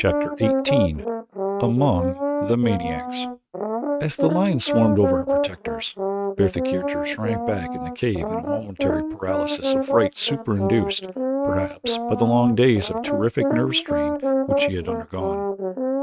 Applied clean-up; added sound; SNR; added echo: neural mask model RNNoise.